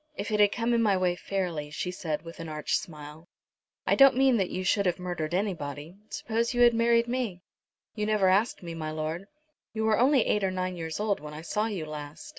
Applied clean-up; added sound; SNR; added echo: none; none; none; none.